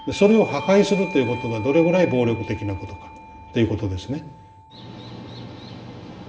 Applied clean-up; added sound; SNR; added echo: none; Doorbell; 15 dB; reverberation time 1.9 s.